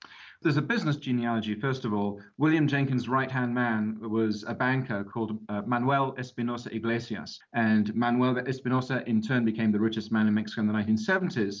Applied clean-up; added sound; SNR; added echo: none; none; none; none.